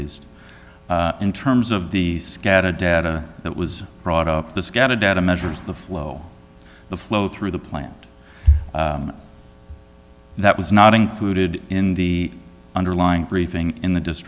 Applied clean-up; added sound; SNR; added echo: none; none; none; none.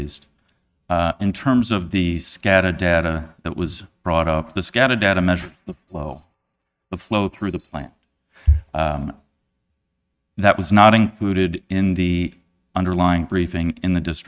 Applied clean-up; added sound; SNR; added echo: neural mask model RNNoise.